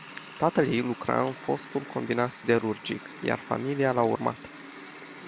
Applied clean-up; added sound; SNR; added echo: none; Water tap, faucet; 16 dB; none.